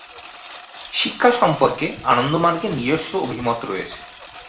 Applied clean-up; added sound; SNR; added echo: none; Engine; 17 dB; reverberation time 0.5 s.